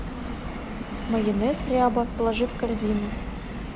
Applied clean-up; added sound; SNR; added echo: none; Subway, metro, underground; 5 dB; none.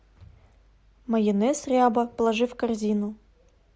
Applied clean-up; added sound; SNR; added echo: none; none; none; none.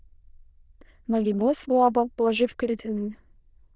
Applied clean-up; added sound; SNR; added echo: neural diffusion model UNIVERSE++.